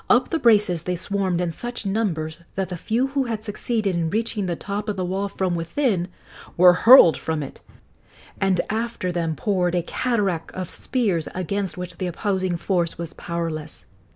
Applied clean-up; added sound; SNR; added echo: none; none; none; none.